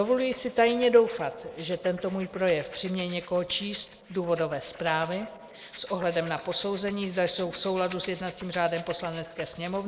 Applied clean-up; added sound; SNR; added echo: neural mask model Resemble Enhance denoiser.